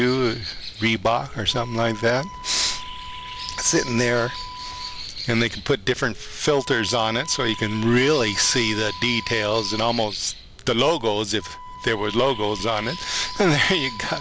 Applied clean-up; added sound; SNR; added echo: none; Bird + Wind instrument, woodwind instrument; 12 dB; none.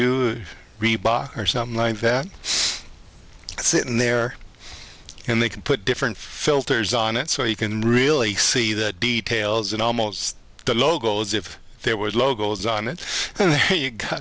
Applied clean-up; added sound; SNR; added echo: none; none; none; none.